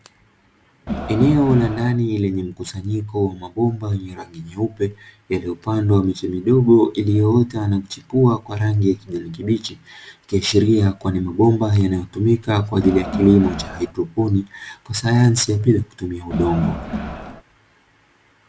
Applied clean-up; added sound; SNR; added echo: none; Crowd; 7 dB; none.